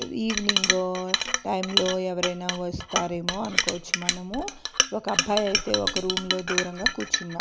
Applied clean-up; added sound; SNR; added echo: none; Chink, clink; -1 dB; none.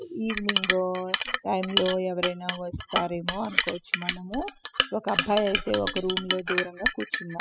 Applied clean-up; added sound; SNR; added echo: classical method spectral subtraction.